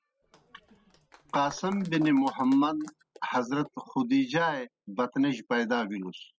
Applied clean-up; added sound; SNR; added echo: classical method spectral subtraction.